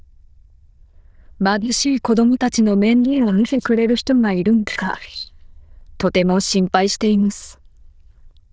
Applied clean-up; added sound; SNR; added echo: neural diffusion model UNIVERSE++.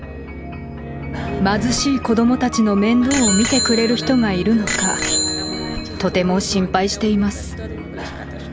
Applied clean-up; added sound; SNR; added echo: none; Bicycle bell; 8 dB; none.